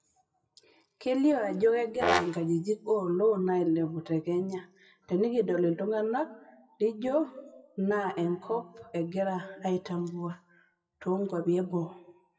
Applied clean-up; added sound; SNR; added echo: classical method WPE with log-MMSE.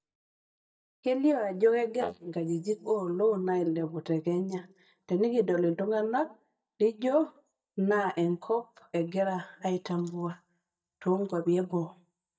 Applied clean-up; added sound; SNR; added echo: neural mask model DeepFilterNet 3.